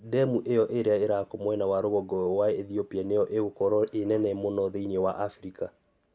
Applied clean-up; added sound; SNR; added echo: none; none; none; none.